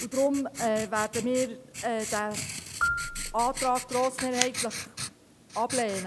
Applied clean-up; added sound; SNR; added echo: none; Marimba, xylophone + Writing; 5 dB; none.